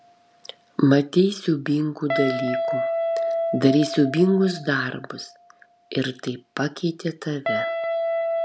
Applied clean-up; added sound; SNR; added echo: none; Guitar; 5 dB; none.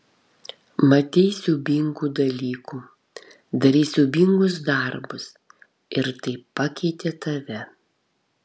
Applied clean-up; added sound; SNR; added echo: none; none; none; none.